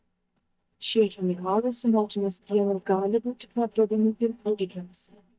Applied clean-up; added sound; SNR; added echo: neural mask model DeepFilterNet 3.